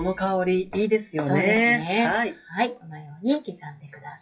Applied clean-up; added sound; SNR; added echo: classical method WPE with log-MMSE.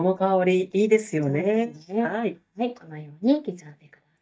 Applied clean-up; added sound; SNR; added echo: neural mask model DeepFilterNet 3.